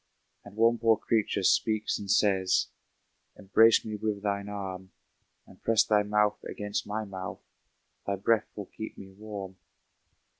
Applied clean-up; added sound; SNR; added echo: none; none; none; none.